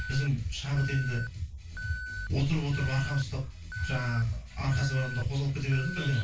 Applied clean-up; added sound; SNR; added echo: none; Alarm; 12 dB; reverberation time 0.2 s.